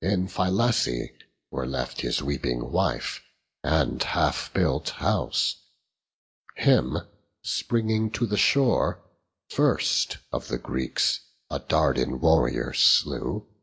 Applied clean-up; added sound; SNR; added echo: none; none; none; none.